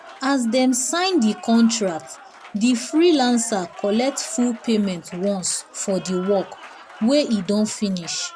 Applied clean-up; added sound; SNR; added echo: none; Applause; 19 dB; none.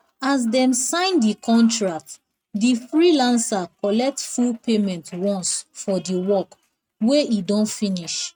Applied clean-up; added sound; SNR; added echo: neural mask model RNNoise.